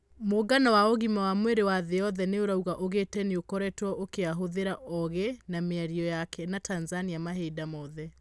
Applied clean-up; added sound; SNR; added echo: none; none; none; none.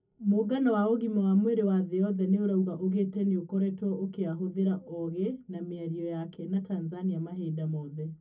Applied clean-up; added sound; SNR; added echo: none; none; none; reverberation time 0.3 s.